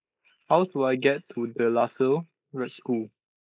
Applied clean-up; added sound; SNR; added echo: neural mask model Resemble Enhance denoiser.